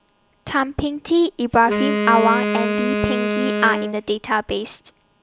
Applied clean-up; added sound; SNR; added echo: none; Wind instrument, woodwind instrument; 2 dB; none.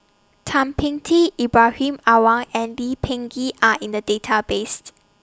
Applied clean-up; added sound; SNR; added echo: none; none; none; none.